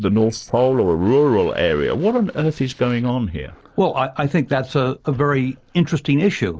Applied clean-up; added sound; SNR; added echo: neural separator model SepFormer DNS4.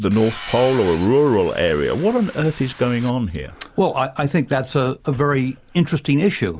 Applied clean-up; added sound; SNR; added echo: none; Tools; 12 dB; none.